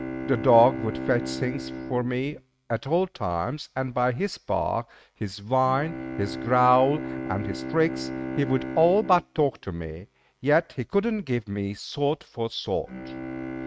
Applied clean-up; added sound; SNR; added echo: neural mask model RNNoise.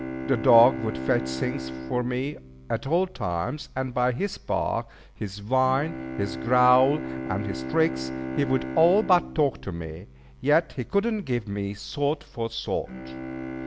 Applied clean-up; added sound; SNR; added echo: none; Bowed string instrument; 10 dB; none.